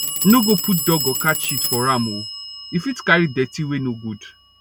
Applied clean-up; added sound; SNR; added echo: none; Telephone; 6 dB; none.